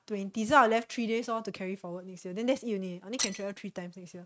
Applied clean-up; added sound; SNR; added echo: neural mask model RNNoise.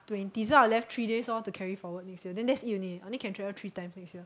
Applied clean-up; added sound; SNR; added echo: none; none; none; none.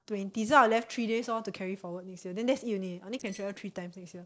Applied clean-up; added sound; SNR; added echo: neural separator model SepFormer DNS4.